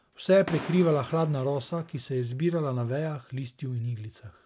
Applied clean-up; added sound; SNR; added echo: none; Fireworks; 16 dB; none.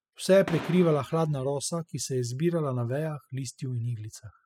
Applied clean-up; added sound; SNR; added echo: classical method spectral subtraction.